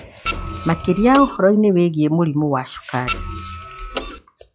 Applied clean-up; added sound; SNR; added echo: classical method log-MMSE.